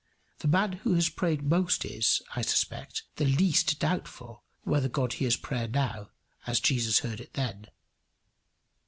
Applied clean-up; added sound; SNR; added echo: none; none; none; none.